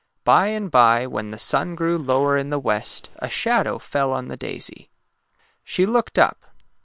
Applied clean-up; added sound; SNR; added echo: neural separator model SepFormer WHAM!.